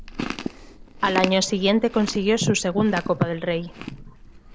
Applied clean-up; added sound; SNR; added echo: none; Chewing, mastication; 11 dB; none.